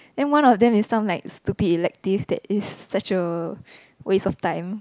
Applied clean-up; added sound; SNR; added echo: none; none; none; none.